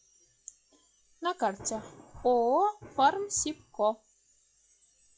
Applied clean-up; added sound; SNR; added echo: classical method log-MMSE.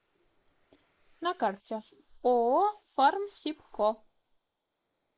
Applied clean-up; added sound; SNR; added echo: neural mask model Resemble Enhance denoiser.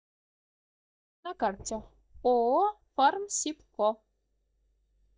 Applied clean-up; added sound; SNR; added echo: neural mask model DeepFilterNet 3.